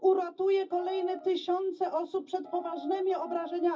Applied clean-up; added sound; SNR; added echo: none; Piano; 14 dB; reverberation time 0.4 s.